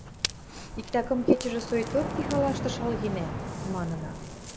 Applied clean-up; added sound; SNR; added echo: none; Ocean; 1 dB; none.